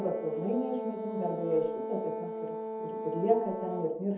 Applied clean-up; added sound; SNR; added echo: none; Brass instrument; 4 dB; reverberation time 0.7 s.